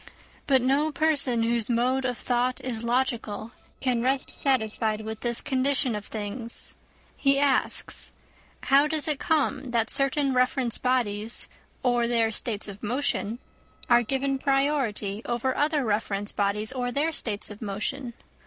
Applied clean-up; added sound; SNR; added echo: neural separator model SepFormer DNS4.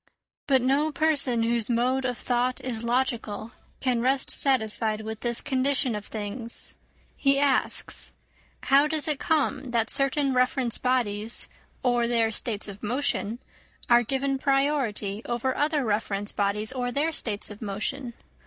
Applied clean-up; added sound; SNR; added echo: neural mask model DeepFilterNet 3.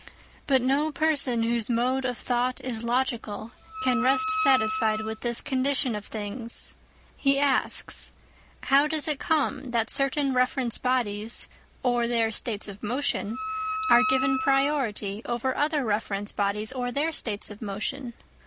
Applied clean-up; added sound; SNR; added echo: none; Wind instrument, woodwind instrument; 4 dB; none.